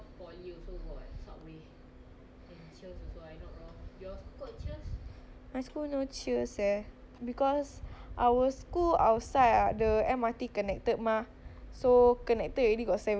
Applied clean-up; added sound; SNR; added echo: none; none; none; none.